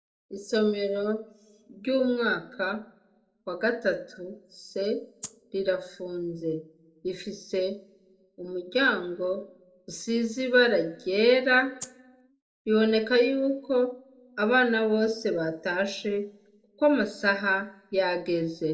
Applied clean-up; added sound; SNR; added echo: neural separator model SepFormer DNS4.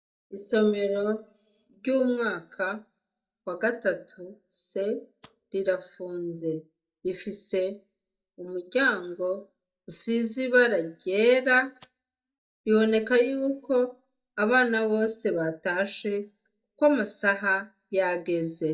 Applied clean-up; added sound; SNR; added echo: neural mask model DeepFilterNet 3.